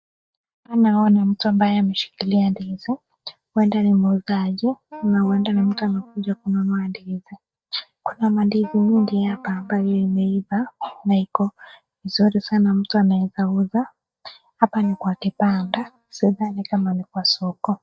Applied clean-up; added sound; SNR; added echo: neural mask model DeepFilterNet 3.